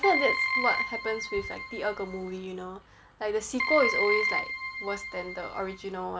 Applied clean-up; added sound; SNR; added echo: none; Keyboard (musical); 0 dB; none.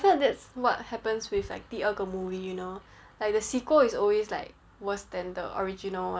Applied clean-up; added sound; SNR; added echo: none; none; none; none.